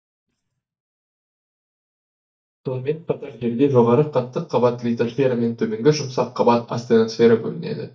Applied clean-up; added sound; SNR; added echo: neural mask model DeepFilterNet 3.